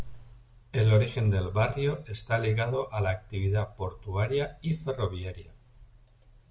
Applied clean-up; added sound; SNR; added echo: none; none; none; none.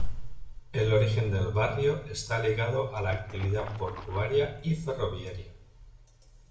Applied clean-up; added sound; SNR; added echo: none; Water / Splash, splatter; 15 dB; reverberation time 0.6 s.